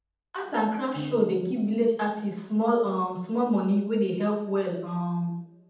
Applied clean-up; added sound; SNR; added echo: none; Piano; 20 dB; reverberation time 0.8 s.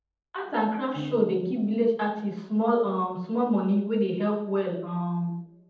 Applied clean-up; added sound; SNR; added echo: neural separator model SepFormer DNS4.